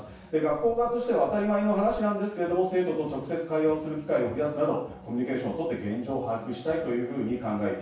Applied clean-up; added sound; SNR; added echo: none; Meow; 20 dB; reverberation time 0.7 s.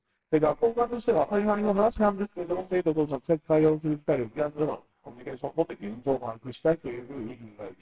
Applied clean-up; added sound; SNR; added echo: neural separator model SepFormer WHAMR!.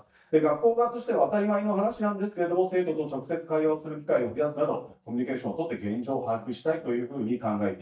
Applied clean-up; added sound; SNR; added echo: neural mask model DeepFilterNet 3.